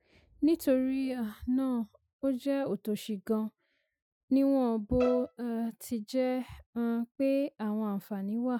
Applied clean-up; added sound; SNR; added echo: classical method Wiener filter.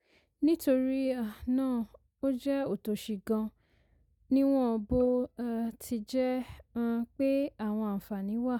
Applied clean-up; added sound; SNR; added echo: neural mask model DeepFilterNet 3.